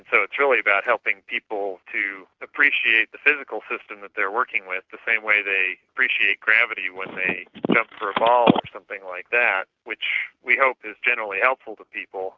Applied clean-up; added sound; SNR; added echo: neural mask model RNNoise.